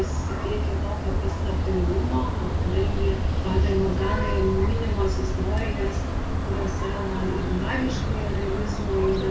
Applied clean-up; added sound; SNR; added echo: none; Vehicle horn, car horn, honking; -4 dB; reverberation time 0.2 s.